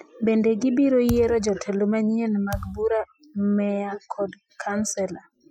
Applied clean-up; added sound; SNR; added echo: classical method Wiener filter.